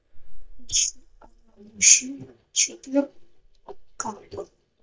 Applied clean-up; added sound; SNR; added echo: neural mask model DeepFilterNet 3.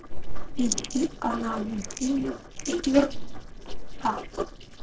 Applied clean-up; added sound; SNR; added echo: neural separator model SepFormer DNS4.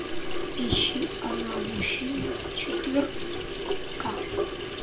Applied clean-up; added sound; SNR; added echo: none; Sink (filling or washing) / Water tap, faucet; 5 dB; reverberation time 0.3 s.